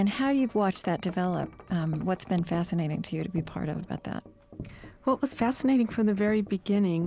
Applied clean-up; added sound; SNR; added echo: none; Wind chime; 18 dB; none.